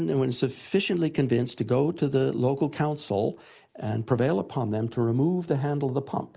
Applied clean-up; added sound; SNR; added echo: none; none; none; none.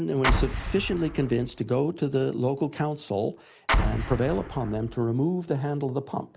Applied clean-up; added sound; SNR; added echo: none; Explosion; 1 dB; none.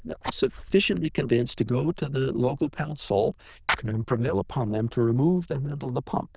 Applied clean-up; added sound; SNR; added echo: neural diffusion model UNIVERSE++.